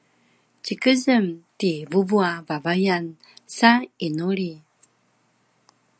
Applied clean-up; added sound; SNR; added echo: none; none; none; none.